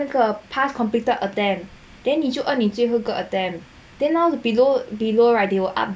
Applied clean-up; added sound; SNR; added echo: none; none; none; none.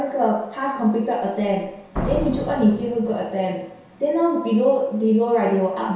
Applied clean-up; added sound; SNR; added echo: none; Slam; 14 dB; reverberation time 0.7 s.